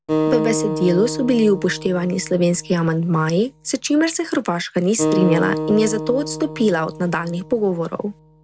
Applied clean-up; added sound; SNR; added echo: none; Acoustic guitar; 6 dB; none.